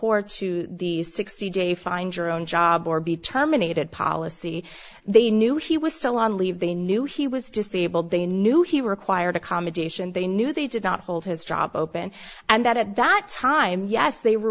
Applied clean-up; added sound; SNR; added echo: none; none; none; none.